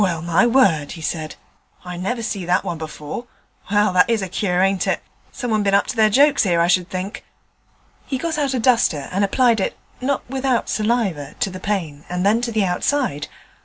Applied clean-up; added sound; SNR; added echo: none; none; none; none.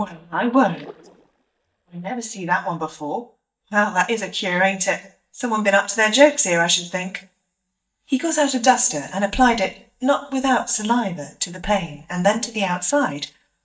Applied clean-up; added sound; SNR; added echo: neural mask model DeepFilterNet 3.